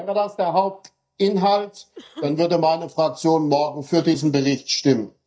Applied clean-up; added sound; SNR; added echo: neural mask model DeepFilterNet 3.